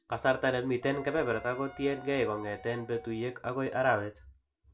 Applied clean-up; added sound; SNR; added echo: none; Wind instrument, woodwind instrument; 19 dB; reverberation time 0.2 s.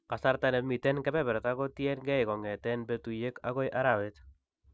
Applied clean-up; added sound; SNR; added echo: none; none; none; none.